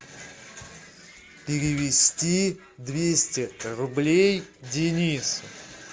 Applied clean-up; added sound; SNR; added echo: none; none; none; none.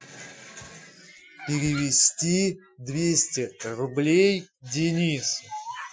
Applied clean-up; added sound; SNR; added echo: classical method Wiener filter.